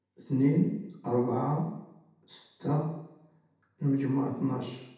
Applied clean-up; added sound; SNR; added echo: none; none; none; reverberation time 0.8 s.